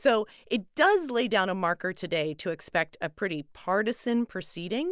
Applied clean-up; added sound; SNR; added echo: none; none; none; none.